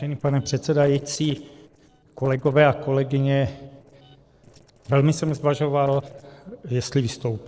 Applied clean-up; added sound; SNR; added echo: neural separator model SepFormer DNS4.